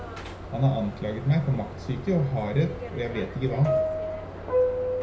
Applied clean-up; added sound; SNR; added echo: none; Subway, metro, underground; 3 dB; reverberation time 0.5 s.